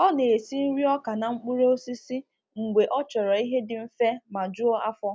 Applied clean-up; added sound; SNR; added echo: none; none; none; none.